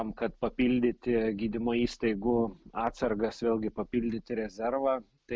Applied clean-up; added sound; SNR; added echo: none; none; none; none.